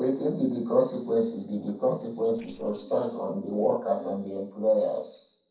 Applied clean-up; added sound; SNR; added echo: neural separator model SepFormer DNS4.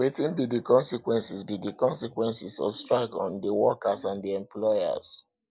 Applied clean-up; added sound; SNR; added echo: none; none; none; none.